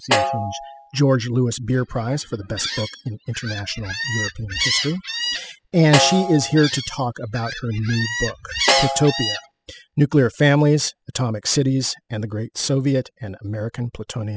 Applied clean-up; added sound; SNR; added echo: classical method spectral subtraction.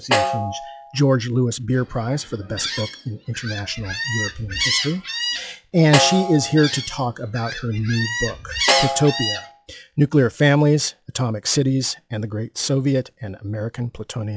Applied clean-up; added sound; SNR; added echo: classical method log-MMSE.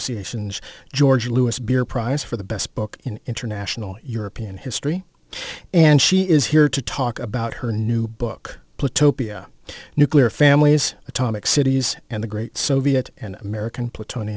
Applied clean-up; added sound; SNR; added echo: none; none; none; none.